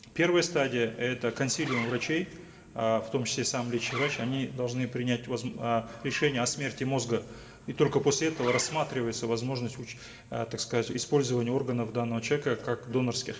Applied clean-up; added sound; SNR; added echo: none; Zipper (clothing); 12 dB; reverberation time 2.1 s.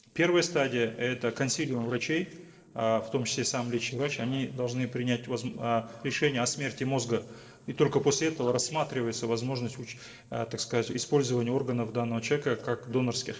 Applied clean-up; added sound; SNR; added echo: neural separator model SepFormer DNS4.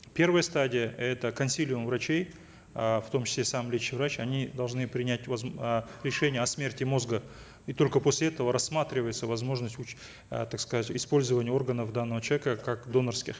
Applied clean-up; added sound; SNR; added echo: none; none; none; none.